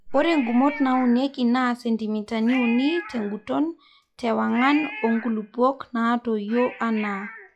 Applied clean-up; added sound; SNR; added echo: classical method log-MMSE.